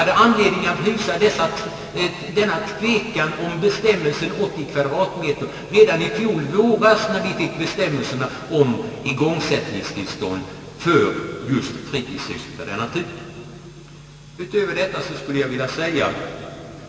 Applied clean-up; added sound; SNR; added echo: none; none; none; reverberation time 2.6 s.